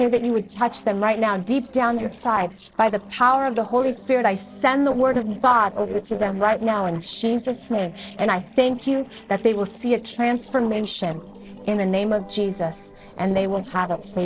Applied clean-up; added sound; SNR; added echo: neural separator model SepFormer DNS4.